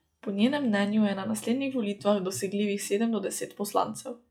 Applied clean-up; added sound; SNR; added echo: classical method log-MMSE.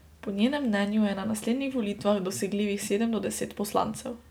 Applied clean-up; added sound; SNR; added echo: none; none; none; none.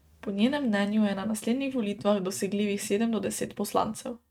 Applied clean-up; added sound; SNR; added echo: neural mask model RNNoise.